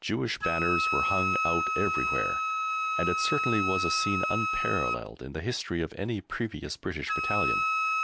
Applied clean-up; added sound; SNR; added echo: none; Wind instrument, woodwind instrument; -2 dB; none.